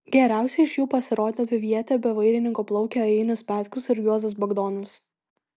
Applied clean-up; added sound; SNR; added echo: none; none; none; none.